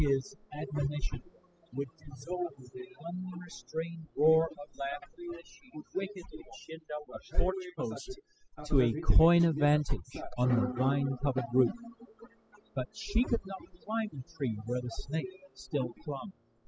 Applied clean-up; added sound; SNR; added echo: classical method spectral subtraction.